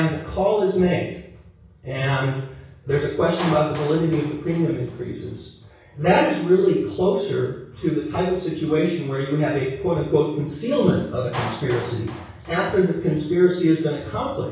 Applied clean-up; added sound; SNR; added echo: none; Clapping; 19 dB; reverberation time 0.6 s.